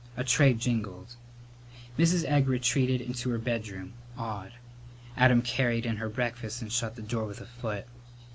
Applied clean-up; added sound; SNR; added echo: none; none; none; none.